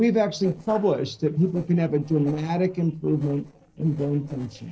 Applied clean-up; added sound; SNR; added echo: neural separator model SepFormer DNS4.